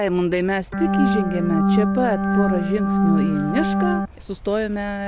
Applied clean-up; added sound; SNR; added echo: none; Organ; -3 dB; none.